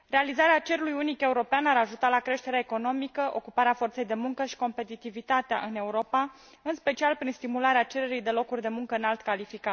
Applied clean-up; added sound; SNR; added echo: none; none; none; none.